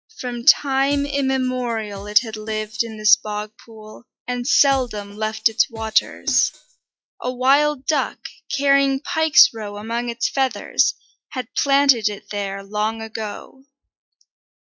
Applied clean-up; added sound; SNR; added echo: classical method log-MMSE.